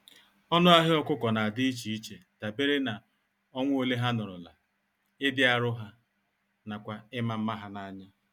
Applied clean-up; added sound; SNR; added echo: none; none; none; none.